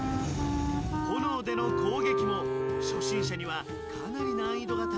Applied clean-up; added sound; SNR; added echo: none; Wind instrument, woodwind instrument + Bowed string instrument; -2 dB; none.